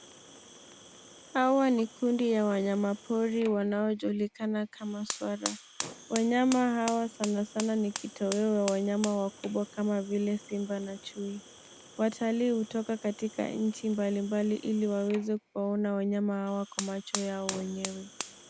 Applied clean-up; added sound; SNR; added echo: none; Fire; 14 dB; none.